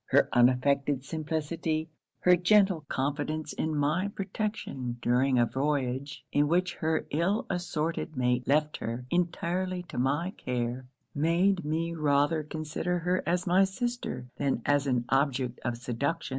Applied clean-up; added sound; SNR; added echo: none; none; none; none.